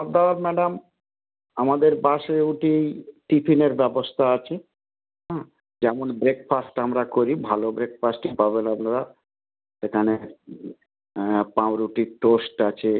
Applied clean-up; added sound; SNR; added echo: none; none; none; none.